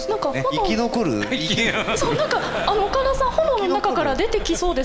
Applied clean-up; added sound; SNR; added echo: none; Engine / Car + Mallet percussion; 9 dB; none.